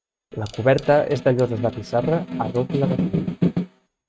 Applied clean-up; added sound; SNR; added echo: neural mask model RNNoise.